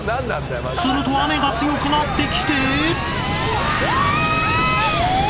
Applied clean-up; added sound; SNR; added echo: none; none; none; none.